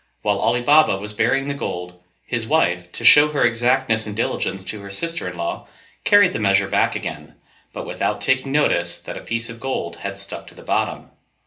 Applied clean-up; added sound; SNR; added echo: none; none; none; reverberation time 0.3 s.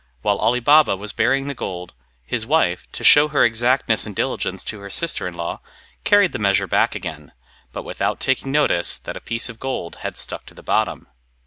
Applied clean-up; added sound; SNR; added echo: none; none; none; none.